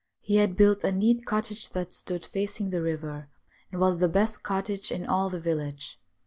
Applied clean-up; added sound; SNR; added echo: none; none; none; none.